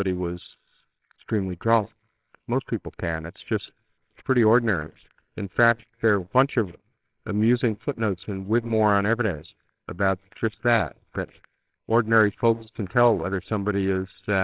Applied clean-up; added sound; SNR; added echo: neural separator model SepFormer WHAMR!.